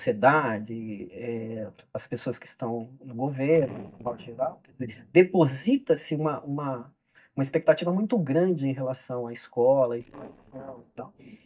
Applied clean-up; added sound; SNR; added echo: neural mask model DeepFilterNet 3.